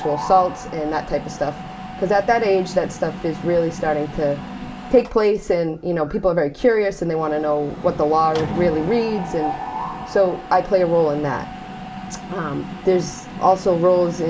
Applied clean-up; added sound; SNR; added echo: none; Mechanisms; 12 dB; reverberation time 0.2 s.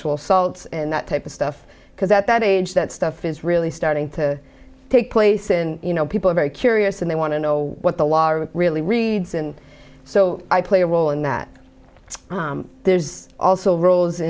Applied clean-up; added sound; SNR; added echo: none; none; none; none.